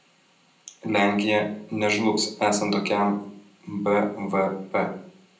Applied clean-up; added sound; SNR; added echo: none; none; none; reverberation time 0.6 s.